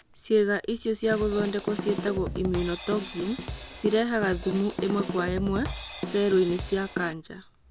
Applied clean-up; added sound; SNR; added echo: none; Drum kit; 7 dB; none.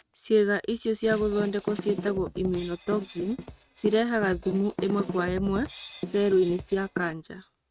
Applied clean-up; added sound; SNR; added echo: neural mask model RNNoise.